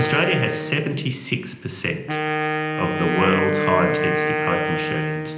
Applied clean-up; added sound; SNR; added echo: none; Wind instrument, woodwind instrument; 1 dB; reverberation time 0.9 s.